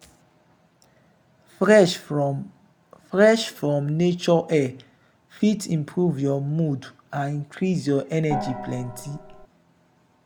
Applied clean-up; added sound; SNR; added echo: none; Gong; 9 dB; none.